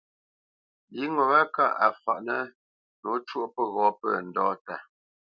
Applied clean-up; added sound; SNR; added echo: none; none; none; none.